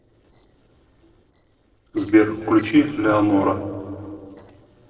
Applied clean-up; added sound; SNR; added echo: neural separator model SepFormer DNS4.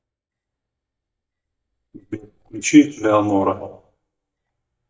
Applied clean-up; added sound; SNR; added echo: neural mask model DeepFilterNet 3.